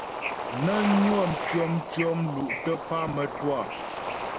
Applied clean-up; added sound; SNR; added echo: none; Bird / Ocean; 4 dB; none.